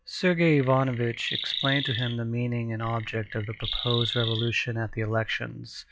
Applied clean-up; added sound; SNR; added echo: classical method log-MMSE.